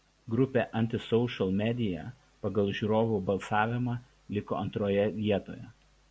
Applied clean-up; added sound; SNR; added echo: none; none; none; none.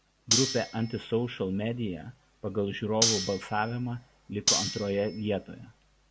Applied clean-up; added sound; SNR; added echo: none; Cutlery, silverware; 1 dB; none.